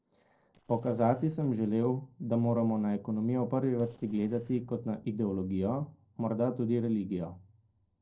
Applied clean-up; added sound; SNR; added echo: neural separator model SepFormer DNS4.